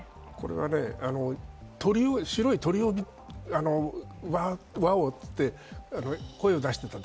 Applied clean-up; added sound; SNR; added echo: none; none; none; none.